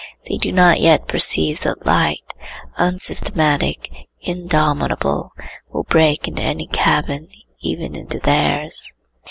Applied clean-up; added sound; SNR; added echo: none; none; none; none.